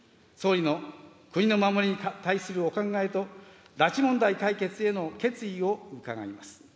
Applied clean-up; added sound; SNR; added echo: none; none; none; none.